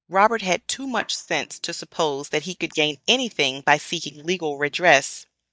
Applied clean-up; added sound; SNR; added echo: neural mask model DeepFilterNet 3.